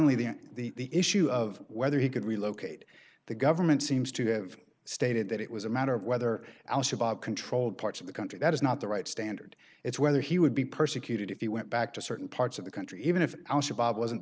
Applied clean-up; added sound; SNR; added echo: none; none; none; none.